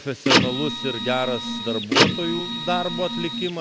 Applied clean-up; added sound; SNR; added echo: none; Printer; -3 dB; none.